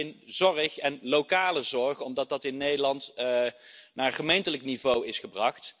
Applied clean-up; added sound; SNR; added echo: none; none; none; none.